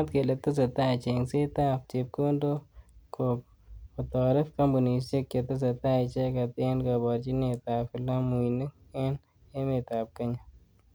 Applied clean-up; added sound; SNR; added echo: none; none; none; none.